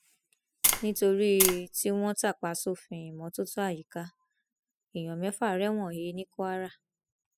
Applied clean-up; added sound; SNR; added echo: classical method spectral subtraction.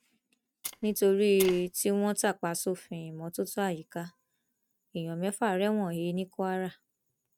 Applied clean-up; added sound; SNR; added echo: neural mask model RNNoise.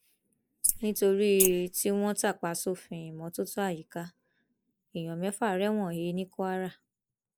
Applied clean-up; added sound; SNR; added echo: neural mask model Resemble Enhance denoiser.